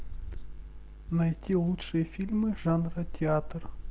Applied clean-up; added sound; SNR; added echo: none; none; none; none.